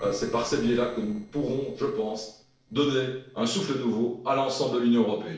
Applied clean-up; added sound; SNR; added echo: neural separator model SepFormer DNS4.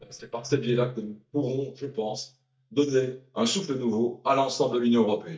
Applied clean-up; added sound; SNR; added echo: neural mask model DeepFilterNet 3.